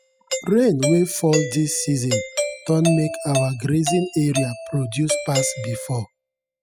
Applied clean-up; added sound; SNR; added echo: classical method spectral subtraction.